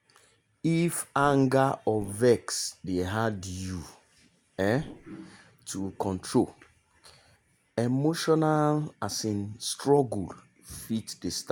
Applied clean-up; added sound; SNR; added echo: none; Whoosh, swoosh, swish; 17 dB; none.